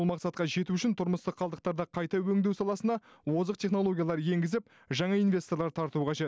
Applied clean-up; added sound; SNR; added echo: none; none; none; none.